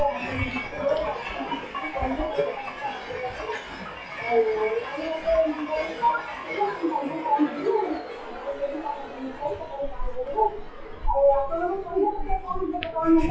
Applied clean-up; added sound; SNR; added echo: classical method WPE with log-MMSE.